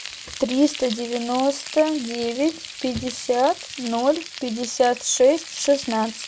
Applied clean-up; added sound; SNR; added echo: none; Frying (food); 13 dB; none.